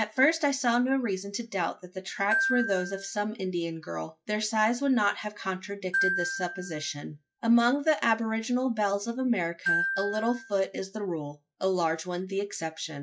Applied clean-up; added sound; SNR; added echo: classical method log-MMSE.